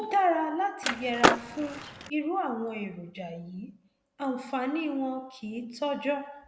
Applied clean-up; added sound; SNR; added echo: none; Skateboard; -4 dB; none.